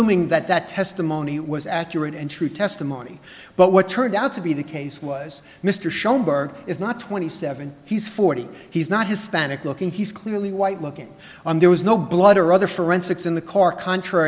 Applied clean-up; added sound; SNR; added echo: none; none; none; none.